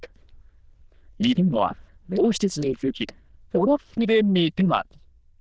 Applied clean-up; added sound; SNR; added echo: neural diffusion model UNIVERSE++.